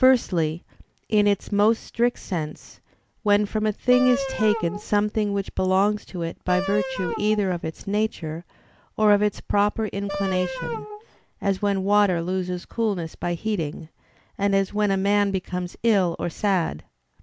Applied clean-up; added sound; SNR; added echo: none; Wind instrument, woodwind instrument; 9 dB; none.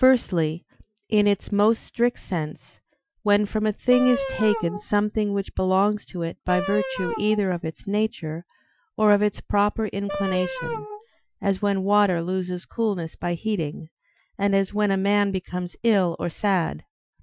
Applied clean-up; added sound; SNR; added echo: classical method Wiener filter.